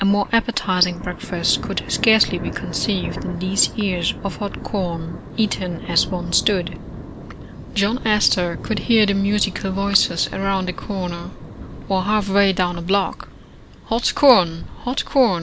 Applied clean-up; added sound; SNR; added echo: none; Thunder; 11 dB; none.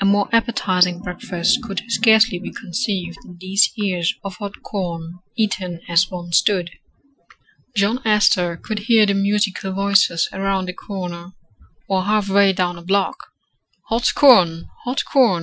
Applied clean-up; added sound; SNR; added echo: classical method Wiener filter.